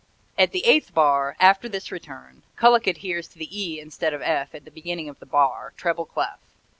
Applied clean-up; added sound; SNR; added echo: none; none; none; none.